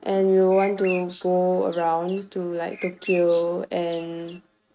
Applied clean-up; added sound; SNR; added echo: neural mask model RNNoise.